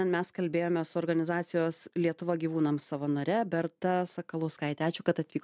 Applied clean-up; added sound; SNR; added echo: none; none; none; none.